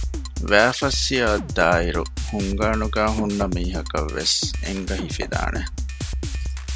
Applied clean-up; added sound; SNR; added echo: none; Drum kit; 4 dB; none.